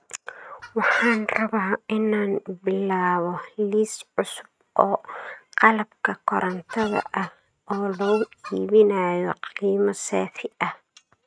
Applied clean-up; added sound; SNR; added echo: neural mask model RNNoise.